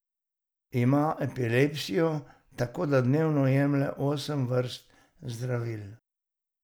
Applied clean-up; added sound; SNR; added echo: none; none; none; none.